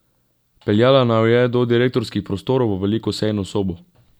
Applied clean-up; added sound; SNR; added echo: none; none; none; none.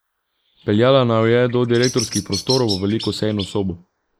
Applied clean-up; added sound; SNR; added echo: neural mask model Resemble Enhance denoiser.